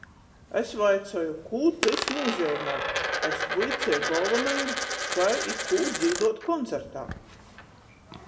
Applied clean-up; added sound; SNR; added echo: none; Coin (dropping); 4 dB; reverberation time 0.7 s.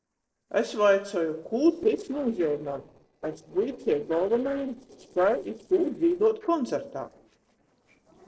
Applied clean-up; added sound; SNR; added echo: neural separator model SepFormer DNS4.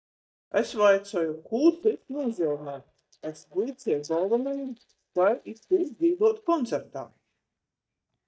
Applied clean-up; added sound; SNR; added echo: neural mask model DeepFilterNet 3.